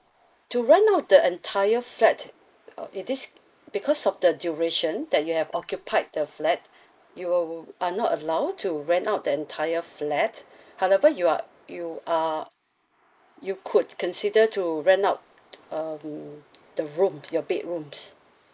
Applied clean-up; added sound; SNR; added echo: neural mask model Resemble Enhance denoiser.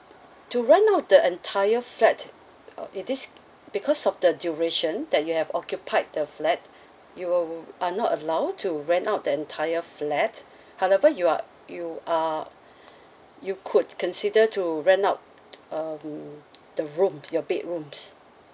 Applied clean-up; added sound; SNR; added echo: none; none; none; none.